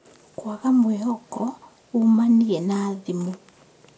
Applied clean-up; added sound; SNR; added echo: none; none; none; none.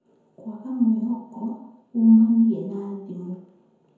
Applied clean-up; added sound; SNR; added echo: none; none; none; reverberation time 0.9 s.